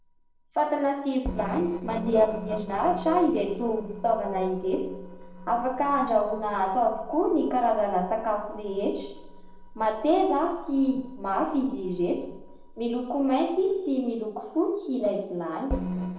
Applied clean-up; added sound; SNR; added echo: neural separator model SepFormer DNS4.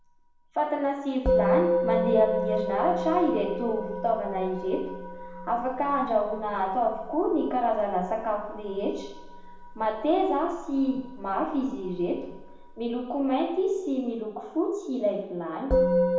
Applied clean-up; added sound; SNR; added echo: none; Musical instrument; 4 dB; reverberation time 0.9 s.